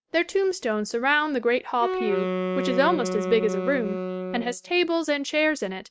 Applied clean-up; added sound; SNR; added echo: neural mask model RNNoise.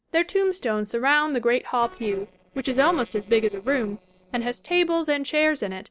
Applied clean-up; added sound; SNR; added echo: neural separator model SepFormer DNS4.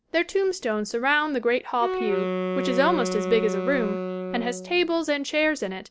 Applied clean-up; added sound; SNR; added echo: none; Wind instrument, woodwind instrument; 4 dB; none.